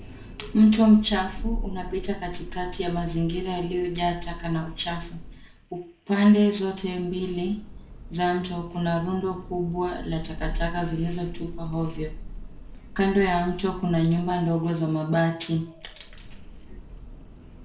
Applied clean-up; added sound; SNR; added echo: none; Thunder / Rain; 11 dB; reverberation time 0.4 s.